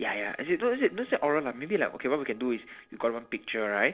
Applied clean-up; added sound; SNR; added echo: neural separator model SepFormer DNS4.